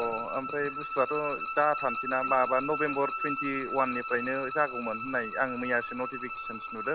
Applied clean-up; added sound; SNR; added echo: none; Bowed string instrument; 5 dB; none.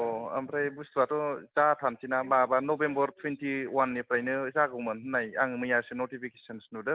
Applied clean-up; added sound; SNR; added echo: none; none; none; none.